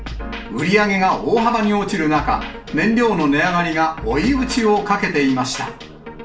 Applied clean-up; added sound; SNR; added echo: none; none; none; reverberation time 0.4 s.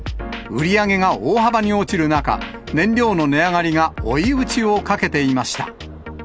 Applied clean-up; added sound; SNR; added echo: none; none; none; none.